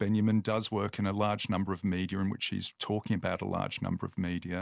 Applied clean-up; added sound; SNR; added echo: none; none; none; none.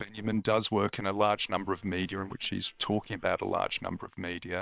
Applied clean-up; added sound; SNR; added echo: neural separator model SepFormer WHAM!.